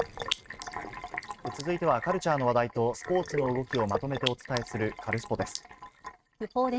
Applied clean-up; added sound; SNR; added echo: neural mask model RNNoise.